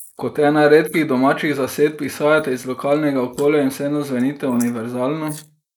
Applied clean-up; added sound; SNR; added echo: neural mask model Resemble Enhance denoiser.